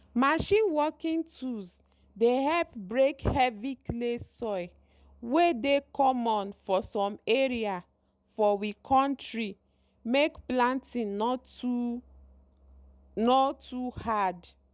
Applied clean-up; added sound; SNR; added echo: none; none; none; none.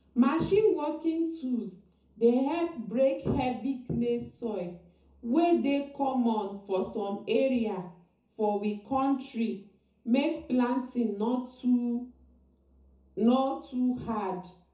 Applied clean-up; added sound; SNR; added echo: none; none; none; reverberation time 0.6 s.